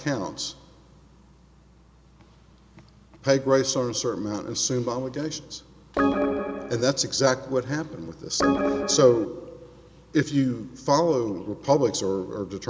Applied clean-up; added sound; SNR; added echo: none; Organ; -2 dB; none.